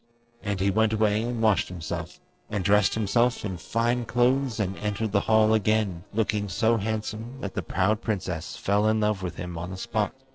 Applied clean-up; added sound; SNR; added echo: neural separator model SepFormer DNS4.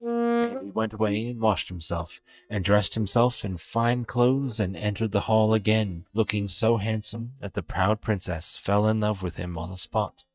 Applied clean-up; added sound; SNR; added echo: neural mask model DeepFilterNet 3.